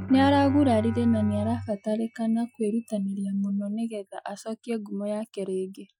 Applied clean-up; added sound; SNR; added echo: classical method Wiener filter.